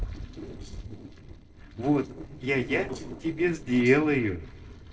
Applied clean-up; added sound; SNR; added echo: neural separator model SepFormer DNS4.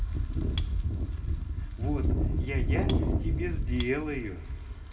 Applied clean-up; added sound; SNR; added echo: none; Cutlery, silverware; 12 dB; reverberation time 2.6 s.